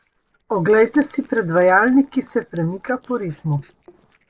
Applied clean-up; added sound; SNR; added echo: neural separator model SepFormer DNS4.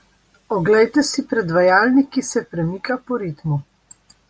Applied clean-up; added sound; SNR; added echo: none; none; none; none.